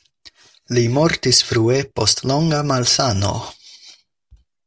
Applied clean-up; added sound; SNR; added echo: none; none; none; none.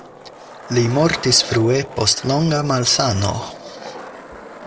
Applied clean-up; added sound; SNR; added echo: none; Skateboard; 14 dB; none.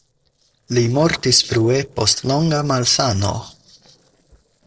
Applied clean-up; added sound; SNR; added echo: neural separator model SepFormer DNS4.